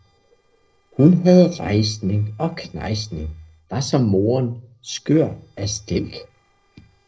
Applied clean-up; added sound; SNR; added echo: neural separator model SepFormer DNS4.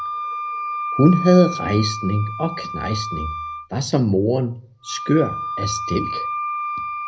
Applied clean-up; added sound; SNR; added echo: none; Wind instrument, woodwind instrument; 7 dB; reverberation time 0.4 s.